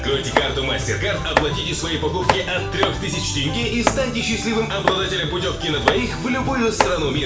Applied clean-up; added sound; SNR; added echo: none; Domestic sounds, home sounds; 5 dB; reverberation time 0.5 s.